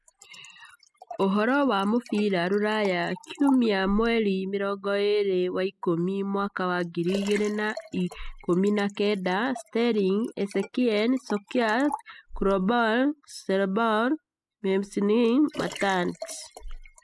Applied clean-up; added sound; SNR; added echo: classical method spectral subtraction.